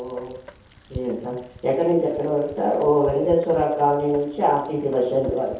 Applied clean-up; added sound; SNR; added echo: none; Rain; 19 dB; reverberation time 0.7 s.